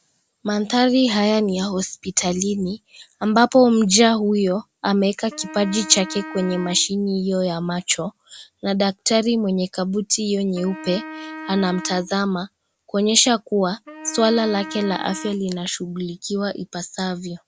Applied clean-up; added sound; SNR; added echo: none; Wind instrument, woodwind instrument; 16 dB; none.